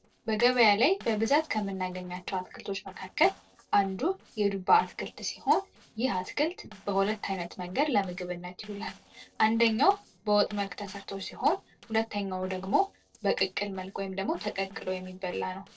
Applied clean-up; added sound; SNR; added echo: neural separator model SepFormer DNS4.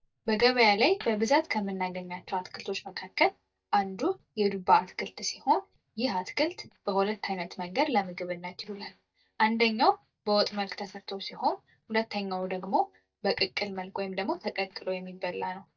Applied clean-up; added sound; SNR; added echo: neural mask model DeepFilterNet 3.